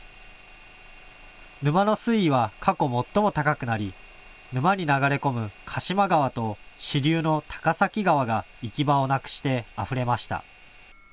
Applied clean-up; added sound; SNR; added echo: none; none; none; none.